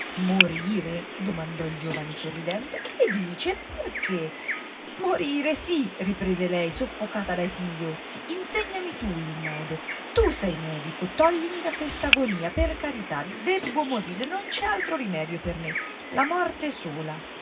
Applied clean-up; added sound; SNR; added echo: none; Bird vocalization, bird call, bird song; 5 dB; reverberation time 0.4 s.